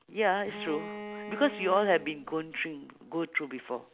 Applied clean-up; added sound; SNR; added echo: none; Bowed string instrument; 12 dB; none.